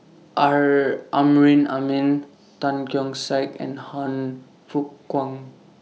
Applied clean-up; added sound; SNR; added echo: none; none; none; none.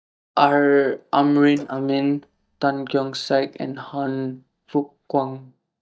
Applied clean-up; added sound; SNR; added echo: neural mask model DeepFilterNet 3.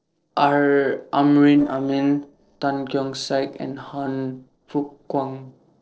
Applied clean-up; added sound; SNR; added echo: neural separator model SepFormer DNS4.